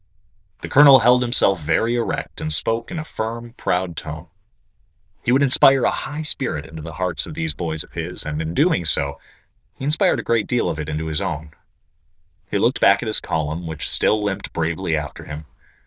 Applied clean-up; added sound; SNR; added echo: neural diffusion model UNIVERSE++.